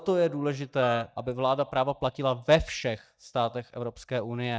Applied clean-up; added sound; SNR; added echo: neural mask model DeepFilterNet 3.